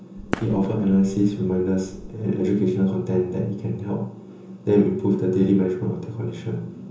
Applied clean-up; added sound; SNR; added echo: none; Fireworks; 13 dB; reverberation time 0.6 s.